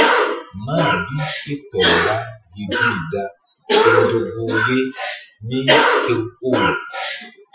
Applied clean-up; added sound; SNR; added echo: classical method Wiener filter.